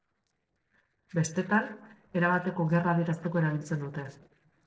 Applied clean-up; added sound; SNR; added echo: neural separator model SepFormer DNS4.